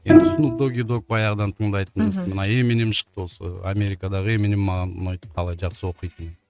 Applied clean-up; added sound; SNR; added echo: neural mask model RNNoise.